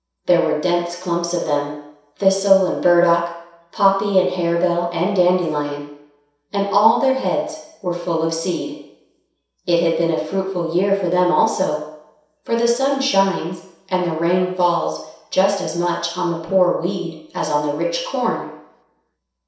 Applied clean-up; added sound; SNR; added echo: none; none; none; reverberation time 0.7 s.